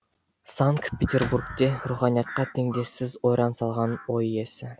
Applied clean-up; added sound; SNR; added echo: none; Slam; 14 dB; none.